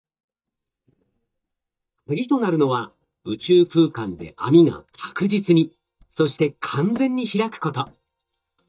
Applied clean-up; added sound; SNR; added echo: neural mask model DeepFilterNet 3.